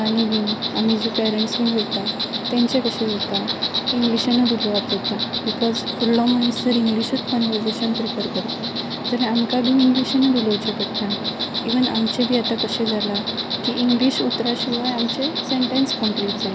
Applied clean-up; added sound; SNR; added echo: none; Insect; 3 dB; none.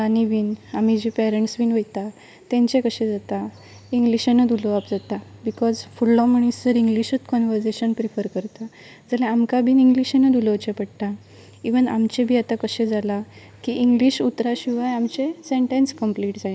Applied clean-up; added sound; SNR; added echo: none; none; none; none.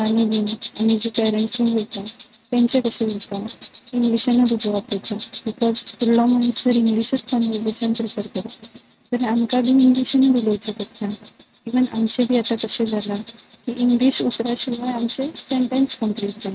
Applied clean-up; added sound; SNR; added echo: neural mask model RNNoise.